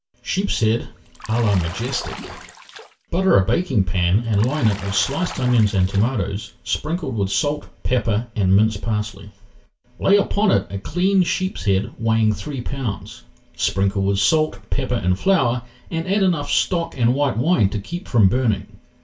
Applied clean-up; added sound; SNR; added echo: none; Bathtub (filling or washing) / Splash, splatter; 16 dB; reverberation time 0.2 s.